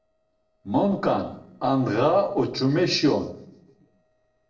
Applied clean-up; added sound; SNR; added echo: neural separator model SepFormer DNS4.